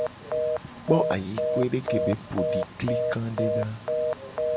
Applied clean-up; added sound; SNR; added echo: none; Telephone; -2 dB; none.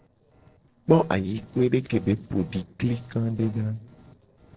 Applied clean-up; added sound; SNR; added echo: neural separator model SepFormer DNS4.